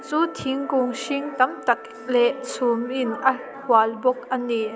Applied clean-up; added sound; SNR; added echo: none; Wind instrument, woodwind instrument; 20 dB; none.